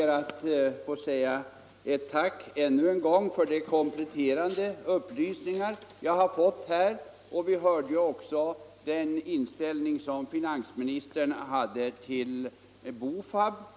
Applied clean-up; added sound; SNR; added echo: none; none; none; none.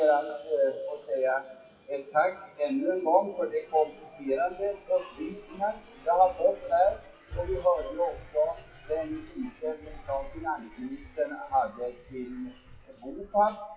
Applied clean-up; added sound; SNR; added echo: classical method WPE with log-MMSE.